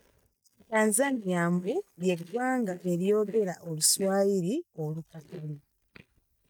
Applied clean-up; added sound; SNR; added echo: neural mask model DeepFilterNet 3.